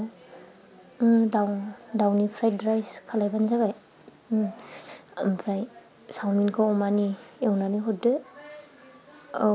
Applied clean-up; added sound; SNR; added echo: none; none; none; none.